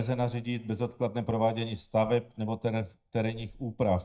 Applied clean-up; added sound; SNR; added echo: neural mask model DeepFilterNet 3.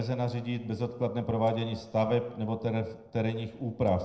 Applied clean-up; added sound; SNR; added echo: neural separator model SepFormer DNS4.